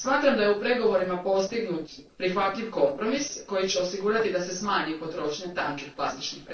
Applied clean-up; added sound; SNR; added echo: neural separator model SepFormer DNS4.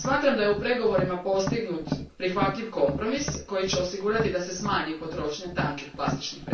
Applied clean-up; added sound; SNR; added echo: none; Tap; 7 dB; reverberation time 0.2 s.